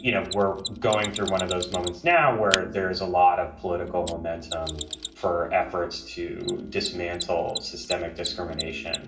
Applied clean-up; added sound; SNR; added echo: none; Mechanisms; 11 dB; reverberation time 0.4 s.